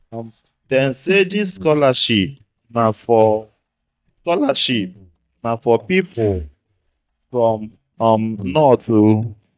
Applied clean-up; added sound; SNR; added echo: neural mask model DeepFilterNet 3.